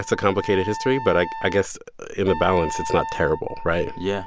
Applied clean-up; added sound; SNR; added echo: none; Wind instrument, woodwind instrument; 10 dB; none.